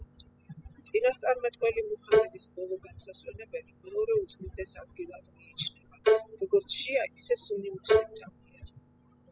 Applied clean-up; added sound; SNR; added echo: classical method spectral subtraction.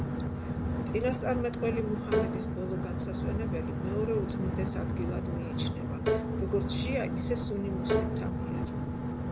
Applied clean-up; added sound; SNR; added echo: none; Bowed string instrument + Boat, Water vehicle; -5 dB; none.